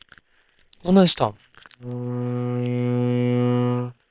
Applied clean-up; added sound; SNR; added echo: neural separator model SepFormer WHAM!.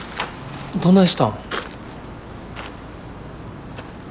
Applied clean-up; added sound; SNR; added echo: none; none; none; none.